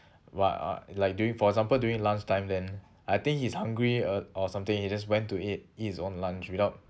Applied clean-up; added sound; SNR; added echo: none; none; none; none.